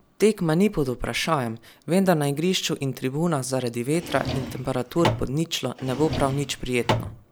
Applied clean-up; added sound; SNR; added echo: none; Drawer open or close; 5 dB; none.